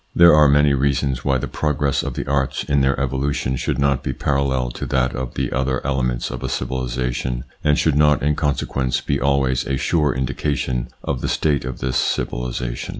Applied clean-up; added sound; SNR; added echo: none; none; none; none.